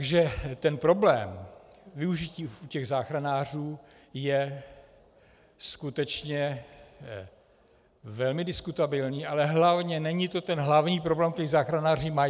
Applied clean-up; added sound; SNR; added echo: none; none; none; none.